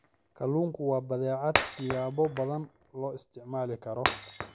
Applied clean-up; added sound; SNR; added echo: none; Shatter; 4 dB; none.